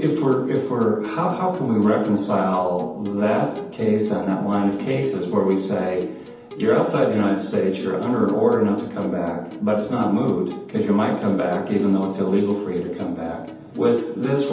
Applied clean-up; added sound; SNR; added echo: none; Acoustic guitar; 15 dB; reverberation time 0.8 s.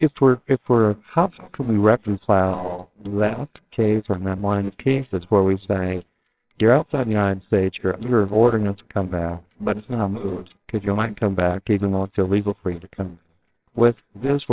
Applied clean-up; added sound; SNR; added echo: neural separator model SepFormer WHAMR!.